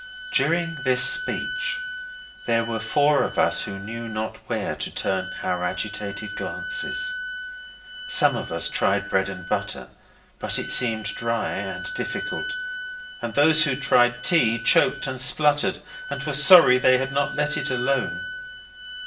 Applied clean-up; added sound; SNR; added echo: none; Wind instrument, woodwind instrument; 10 dB; reverberation time 0.5 s.